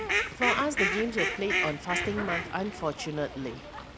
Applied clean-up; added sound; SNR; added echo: none; Fowl; -1 dB; none.